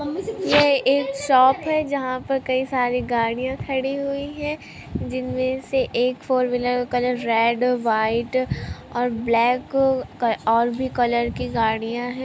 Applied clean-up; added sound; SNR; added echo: none; none; none; none.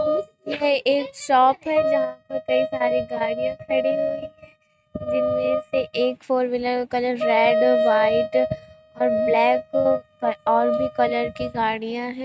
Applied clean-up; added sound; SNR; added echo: neural mask model RNNoise.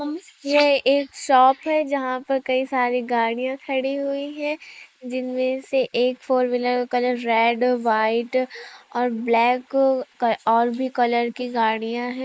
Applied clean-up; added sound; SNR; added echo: neural mask model Resemble Enhance denoiser.